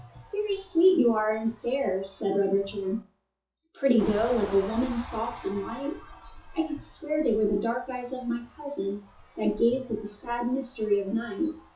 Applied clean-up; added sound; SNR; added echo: classical method WPE with log-MMSE.